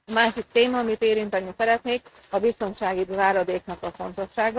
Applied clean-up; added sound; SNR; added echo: neural mask model RNNoise.